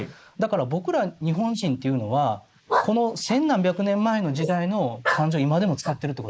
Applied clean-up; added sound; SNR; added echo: neural mask model Resemble Enhance denoiser.